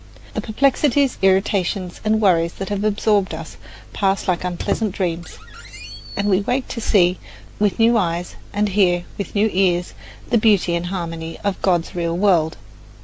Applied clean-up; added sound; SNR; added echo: none; Squeak; 13 dB; none.